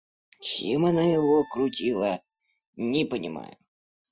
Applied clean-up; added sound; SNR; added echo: classical method Wiener filter.